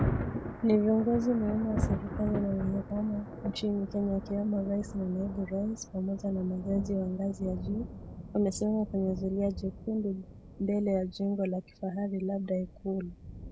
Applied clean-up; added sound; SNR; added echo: none; Thunder; 7 dB; none.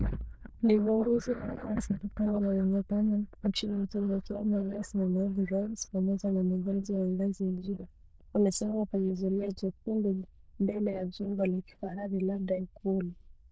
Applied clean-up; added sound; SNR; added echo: neural diffusion model UNIVERSE++.